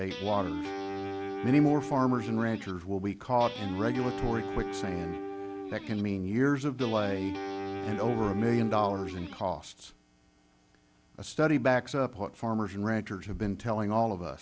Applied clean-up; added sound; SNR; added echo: none; Guitar; 7 dB; none.